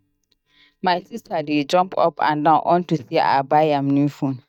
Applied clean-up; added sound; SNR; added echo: neural mask model DeepFilterNet 3.